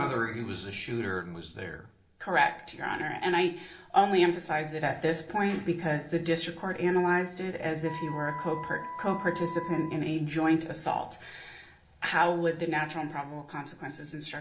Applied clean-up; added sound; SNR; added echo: none; Wind instrument, woodwind instrument; 10 dB; reverberation time 0.7 s.